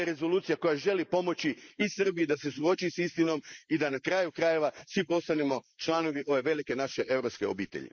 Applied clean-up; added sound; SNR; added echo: neural mask model Resemble Enhance denoiser.